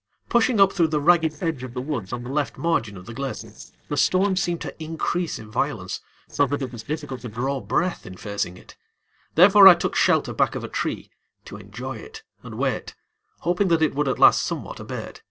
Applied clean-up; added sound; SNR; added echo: neural separator model SepFormer DNS4.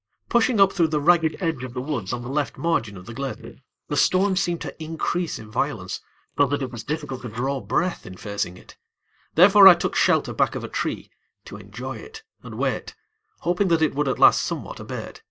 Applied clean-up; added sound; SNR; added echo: neural mask model Resemble Enhance denoiser.